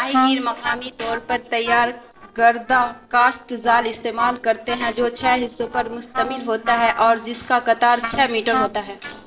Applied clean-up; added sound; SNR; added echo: neural separator model SepFormer DNS4.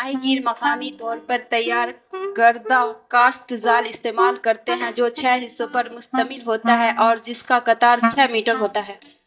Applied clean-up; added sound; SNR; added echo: neural mask model DeepFilterNet 3.